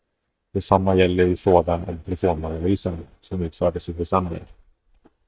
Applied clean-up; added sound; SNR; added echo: neural mask model DeepFilterNet 3.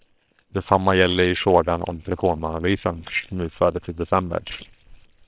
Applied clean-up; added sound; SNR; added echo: neural separator model SepFormer WHAM!.